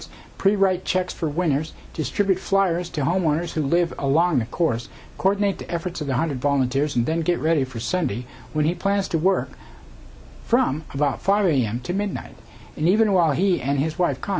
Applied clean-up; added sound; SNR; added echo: none; none; none; none.